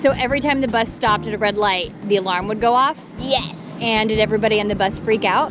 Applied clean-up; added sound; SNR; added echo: none; none; none; none.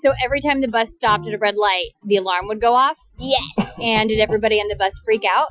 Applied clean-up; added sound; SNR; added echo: classical method Wiener filter.